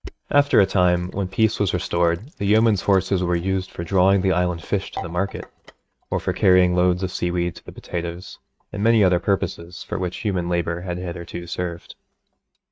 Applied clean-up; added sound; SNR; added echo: neural mask model RNNoise.